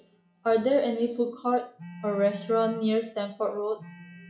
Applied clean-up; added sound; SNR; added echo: classical method log-MMSE.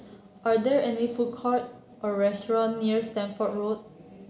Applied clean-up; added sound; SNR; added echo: none; none; none; none.